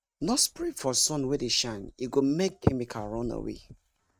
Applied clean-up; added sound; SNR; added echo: neural mask model RNNoise.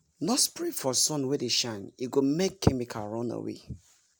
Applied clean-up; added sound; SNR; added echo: none; none; none; none.